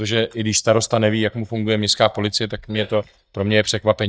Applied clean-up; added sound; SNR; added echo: neural mask model DeepFilterNet 3.